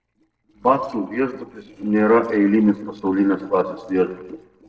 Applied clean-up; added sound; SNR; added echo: neural separator model SepFormer DNS4.